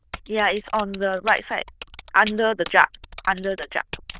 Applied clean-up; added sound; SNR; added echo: neural diffusion model UNIVERSE++.